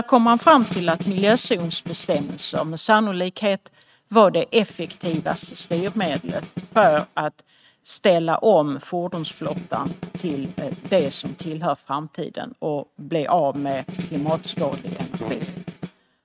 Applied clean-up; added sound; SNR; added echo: neural mask model RNNoise.